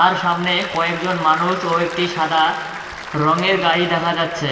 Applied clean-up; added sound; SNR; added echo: none; Applause / Crowd; 13 dB; reverberation time 2.5 s.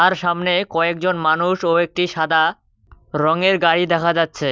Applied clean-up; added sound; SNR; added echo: none; none; none; none.